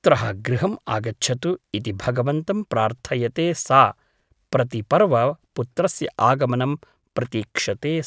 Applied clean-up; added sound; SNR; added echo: none; none; none; none.